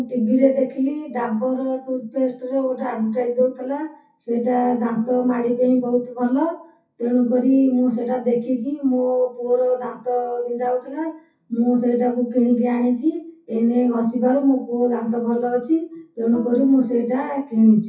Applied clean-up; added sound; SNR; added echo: classical method WPE with log-MMSE.